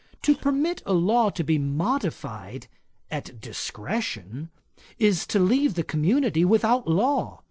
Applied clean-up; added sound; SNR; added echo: neural separator model SepFormer DNS4.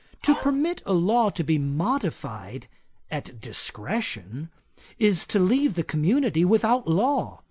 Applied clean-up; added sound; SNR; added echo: none; Dog; 10 dB; none.